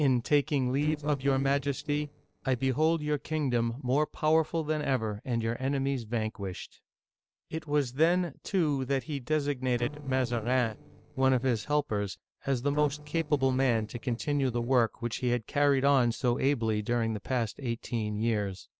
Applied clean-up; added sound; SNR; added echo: neural separator model SepFormer DNS4.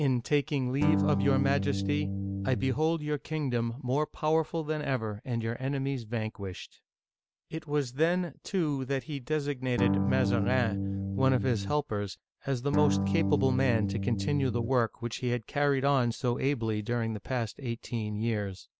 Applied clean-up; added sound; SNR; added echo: none; Electric guitar / Strum; 0 dB; none.